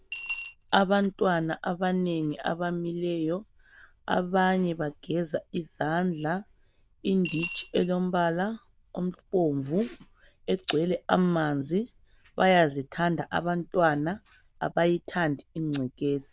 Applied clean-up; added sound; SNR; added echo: neural diffusion model UNIVERSE++.